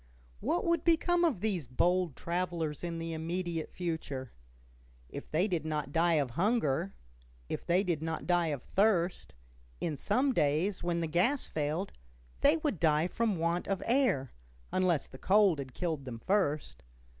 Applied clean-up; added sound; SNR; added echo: none; none; none; none.